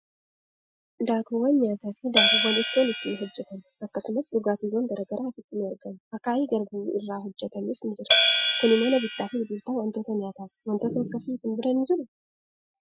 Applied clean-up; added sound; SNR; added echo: classical method Wiener filter.